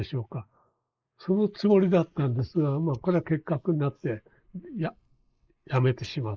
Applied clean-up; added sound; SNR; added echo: neural mask model Resemble Enhance denoiser.